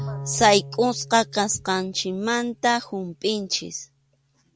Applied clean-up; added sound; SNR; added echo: none; Bowed string instrument; 15 dB; none.